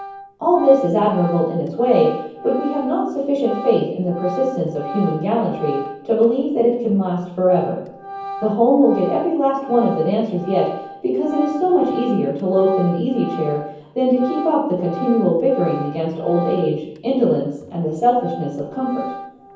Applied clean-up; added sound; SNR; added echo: none; Organ; 13 dB; reverberation time 0.9 s.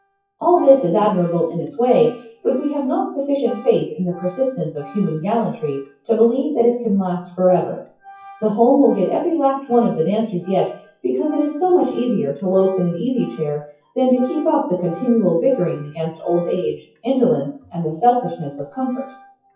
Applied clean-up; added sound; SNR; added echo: classical method WPE with log-MMSE.